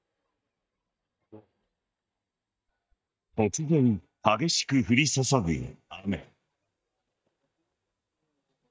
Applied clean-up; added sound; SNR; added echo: neural mask model DeepFilterNet 3.